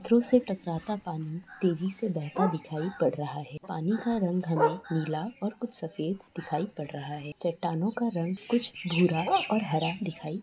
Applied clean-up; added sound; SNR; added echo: none; Bark; 9 dB; none.